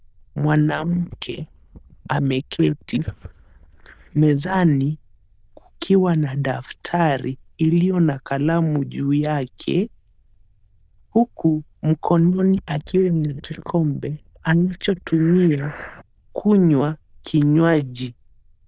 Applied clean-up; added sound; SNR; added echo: neural diffusion model UNIVERSE++.